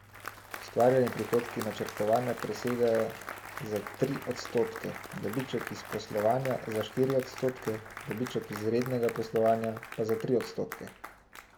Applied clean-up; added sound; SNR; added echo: none; Applause; 12 dB; none.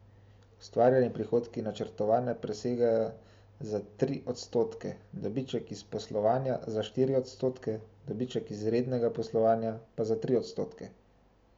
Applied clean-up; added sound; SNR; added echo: none; none; none; none.